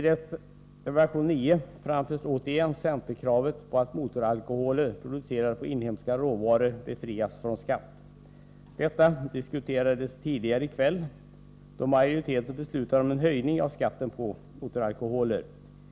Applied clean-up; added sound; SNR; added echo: none; none; none; none.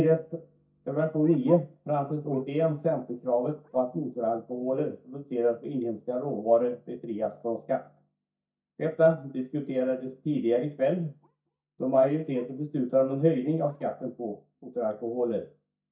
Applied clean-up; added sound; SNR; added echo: neural mask model DeepFilterNet 3.